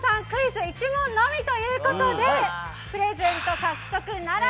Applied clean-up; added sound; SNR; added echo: none; none; none; none.